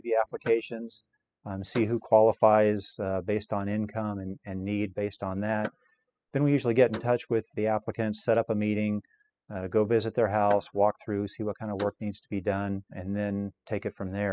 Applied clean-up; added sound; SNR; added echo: classical method spectral subtraction.